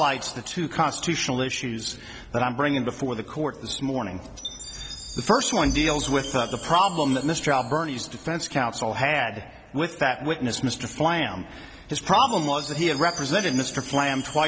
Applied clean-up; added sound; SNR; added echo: none; Chime; 15 dB; none.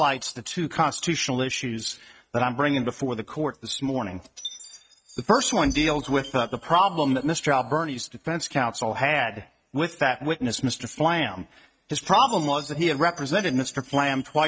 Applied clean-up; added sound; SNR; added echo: neural mask model RNNoise.